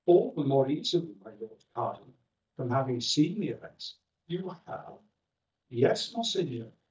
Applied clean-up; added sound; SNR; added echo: neural mask model DeepFilterNet 3.